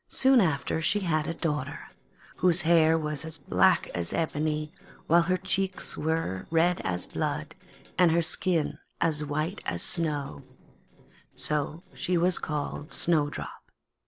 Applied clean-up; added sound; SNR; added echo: neural separator model SepFormer DNS4.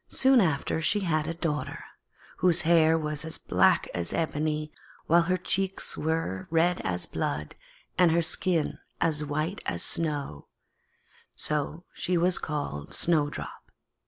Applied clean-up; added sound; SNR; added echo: none; none; none; none.